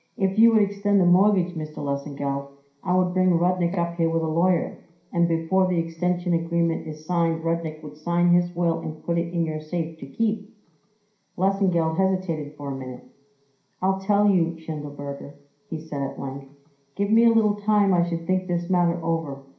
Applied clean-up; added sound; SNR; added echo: none; none; none; reverberation time 0.5 s.